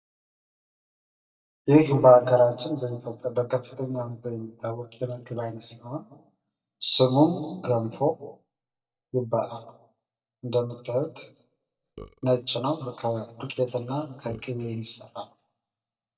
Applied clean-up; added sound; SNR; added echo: neural mask model DeepFilterNet 3.